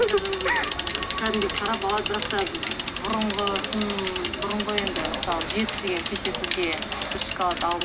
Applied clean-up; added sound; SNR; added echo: none; Bicycle; -2 dB; none.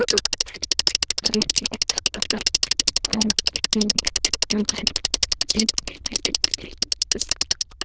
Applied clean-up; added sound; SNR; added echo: neural diffusion model UNIVERSE++.